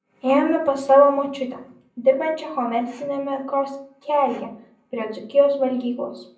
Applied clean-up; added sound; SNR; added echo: none; none; none; reverberation time 0.6 s.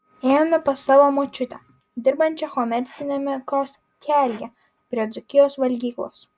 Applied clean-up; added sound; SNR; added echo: none; none; none; none.